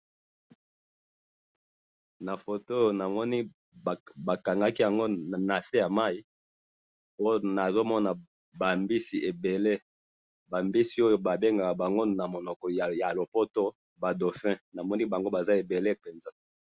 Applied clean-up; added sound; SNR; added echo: none; none; none; none.